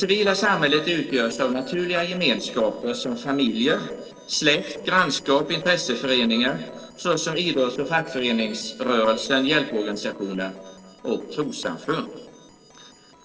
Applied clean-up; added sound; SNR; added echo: neural separator model SepFormer DNS4.